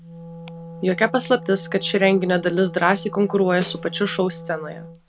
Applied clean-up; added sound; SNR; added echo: none; Wind instrument, woodwind instrument + Snare drum; 15 dB; none.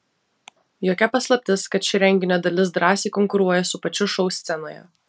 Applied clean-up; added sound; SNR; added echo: none; none; none; none.